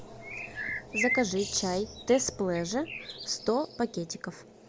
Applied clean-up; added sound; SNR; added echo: none; Bird; 6 dB; none.